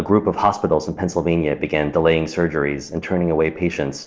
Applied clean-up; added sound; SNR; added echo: none; none; none; none.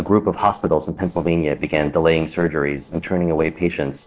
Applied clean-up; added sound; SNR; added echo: neural separator model SepFormer DNS4.